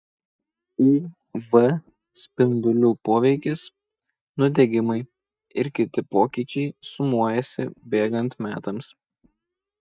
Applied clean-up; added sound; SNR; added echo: neural mask model DeepFilterNet 3.